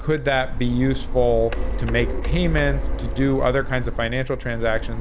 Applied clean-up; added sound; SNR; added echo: none; Printer; 2 dB; none.